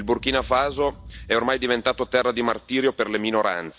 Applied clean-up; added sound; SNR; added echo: none; Boom; 20 dB; none.